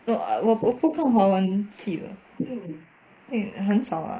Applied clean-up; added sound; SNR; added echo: neural mask model Resemble Enhance denoiser.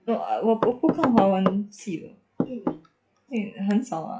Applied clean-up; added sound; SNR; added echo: classical method log-MMSE.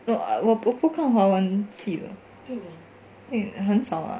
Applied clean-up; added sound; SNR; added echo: none; none; none; none.